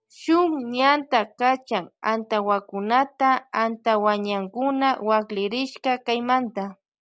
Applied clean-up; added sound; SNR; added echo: none; none; none; none.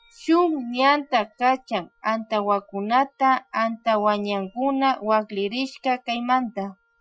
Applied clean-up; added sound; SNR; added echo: classical method Wiener filter.